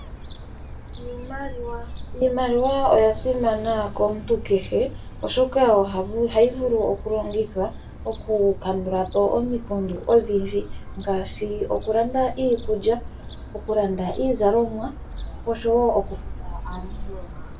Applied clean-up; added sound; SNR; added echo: none; Gull, seagull / Fowl; 11 dB; reverberation time 0.2 s.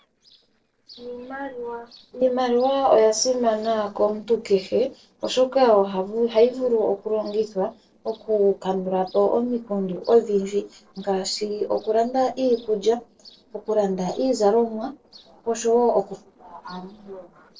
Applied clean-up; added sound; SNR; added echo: neural separator model SepFormer DNS4.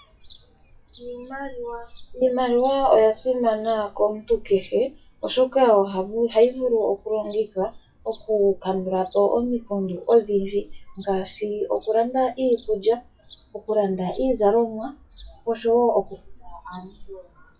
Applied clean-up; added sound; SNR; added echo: classical method WPE with log-MMSE.